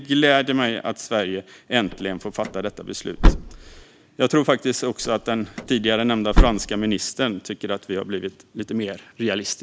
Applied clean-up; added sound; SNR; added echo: none; Slam / Car; -1 dB; none.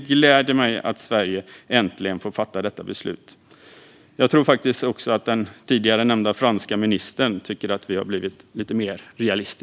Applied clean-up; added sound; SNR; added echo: none; none; none; none.